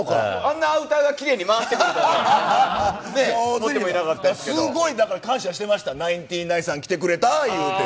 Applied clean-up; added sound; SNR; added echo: none; none; none; none.